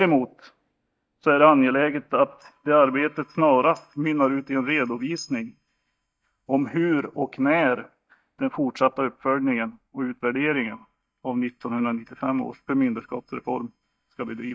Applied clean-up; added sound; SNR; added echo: neural mask model DeepFilterNet 3.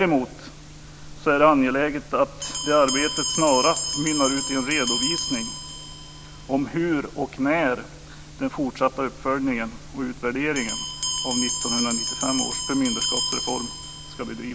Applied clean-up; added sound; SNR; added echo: none; Bell; 6 dB; none.